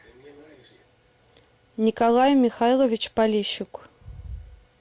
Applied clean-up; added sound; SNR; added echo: none; none; none; none.